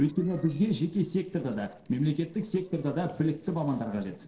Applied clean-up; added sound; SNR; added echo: neural separator model SepFormer DNS4.